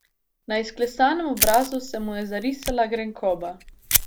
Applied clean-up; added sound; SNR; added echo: none; Fire; 5 dB; none.